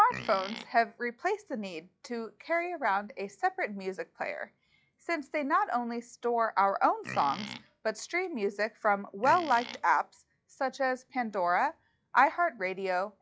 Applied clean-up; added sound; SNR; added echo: classical method log-MMSE.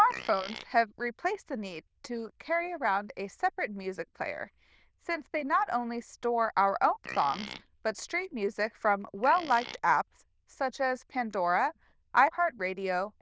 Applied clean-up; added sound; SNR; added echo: neural diffusion model UNIVERSE++.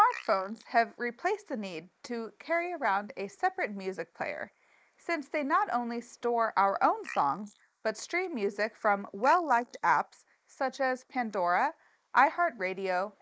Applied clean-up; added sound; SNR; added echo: neural mask model Resemble Enhance denoiser.